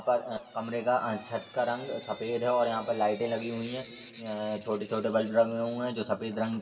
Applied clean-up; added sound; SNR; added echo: none; Drip / Sink (filling or washing); 19 dB; reverberation time 2.1 s.